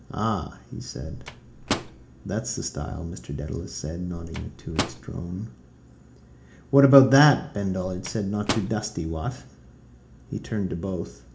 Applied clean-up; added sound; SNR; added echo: none; Microwave oven; 11 dB; reverberation time 0.4 s.